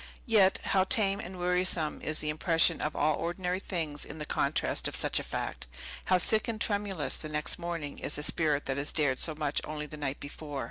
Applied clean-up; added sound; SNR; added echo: none; none; none; none.